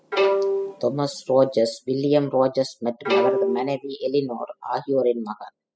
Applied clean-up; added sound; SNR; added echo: classical method spectral subtraction.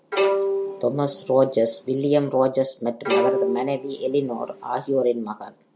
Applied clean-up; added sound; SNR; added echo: none; Bowed string instrument; 3 dB; none.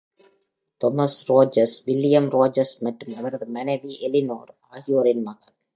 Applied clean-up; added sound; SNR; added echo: neural mask model DeepFilterNet 3.